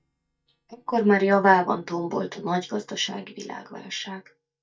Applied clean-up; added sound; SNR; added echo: neural mask model DeepFilterNet 3.